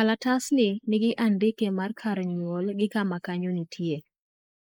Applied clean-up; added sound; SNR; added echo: neural mask model Resemble Enhance denoiser.